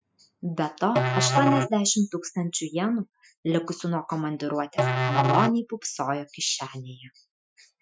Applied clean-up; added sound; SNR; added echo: classical method Wiener filter.